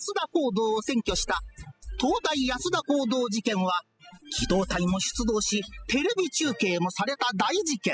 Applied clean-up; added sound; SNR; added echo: classical method spectral subtraction.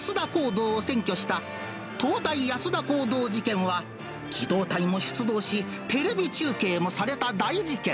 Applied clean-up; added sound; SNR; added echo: none; none; none; none.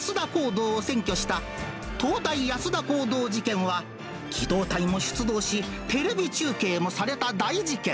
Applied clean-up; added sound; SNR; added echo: none; Drum kit; 12 dB; none.